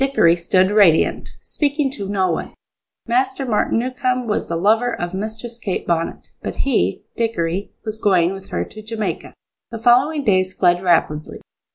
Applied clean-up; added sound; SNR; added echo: none; none; none; none.